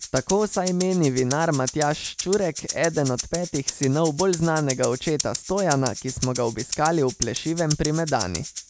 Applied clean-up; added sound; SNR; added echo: none; Rattle (instrument); 4 dB; none.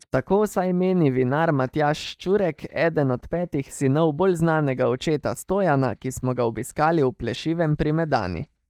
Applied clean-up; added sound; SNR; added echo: neural mask model DeepFilterNet 3.